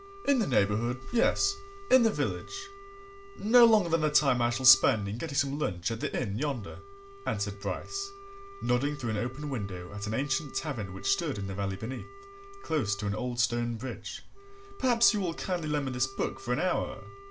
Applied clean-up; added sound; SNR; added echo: none; Wind instrument, woodwind instrument; 19 dB; none.